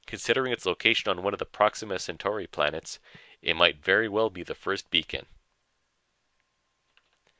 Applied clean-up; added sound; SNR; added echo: none; none; none; none.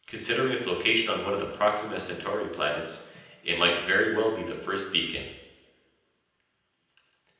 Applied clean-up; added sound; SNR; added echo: none; none; none; reverberation time 0.9 s.